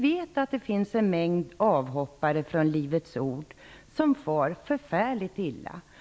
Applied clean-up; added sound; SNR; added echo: none; none; none; none.